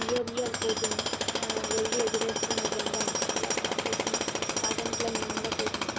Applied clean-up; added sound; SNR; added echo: none; Tools; -5 dB; none.